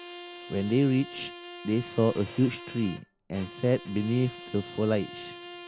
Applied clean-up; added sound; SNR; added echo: none; Bowed string instrument; 15 dB; none.